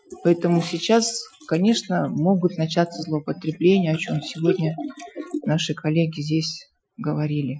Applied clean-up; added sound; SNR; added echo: classical method Wiener filter.